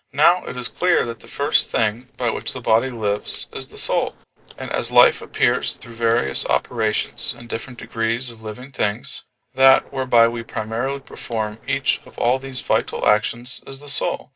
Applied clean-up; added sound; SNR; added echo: neural separator model SepFormer DNS4.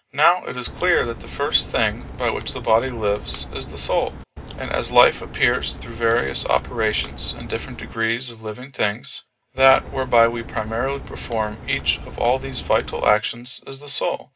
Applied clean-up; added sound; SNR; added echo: none; Crack; 12 dB; reverberation time 0.2 s.